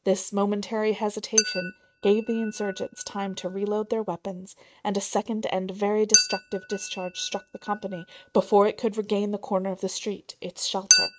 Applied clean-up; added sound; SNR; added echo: neural mask model RNNoise.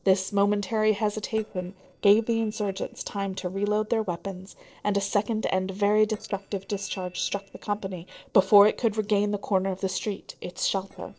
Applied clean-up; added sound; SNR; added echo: neural separator model SepFormer DNS4.